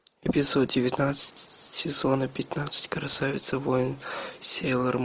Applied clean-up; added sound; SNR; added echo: none; none; none; none.